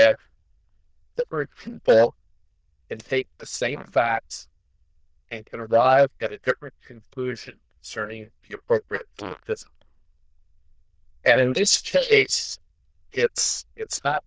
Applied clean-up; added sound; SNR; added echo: neural diffusion model UNIVERSE++.